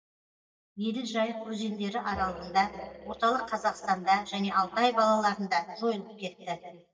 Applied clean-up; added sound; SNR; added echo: neural mask model DeepFilterNet 3.